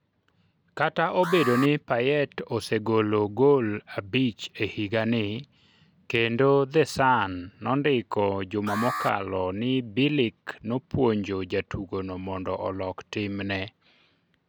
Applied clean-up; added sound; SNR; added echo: none; Alarm; 10 dB; none.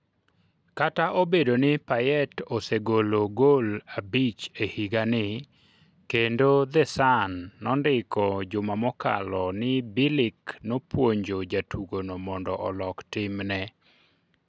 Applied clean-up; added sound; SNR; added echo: none; none; none; none.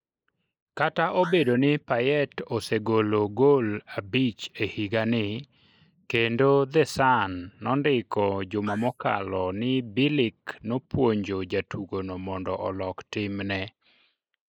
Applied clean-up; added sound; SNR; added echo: neural mask model Resemble Enhance denoiser.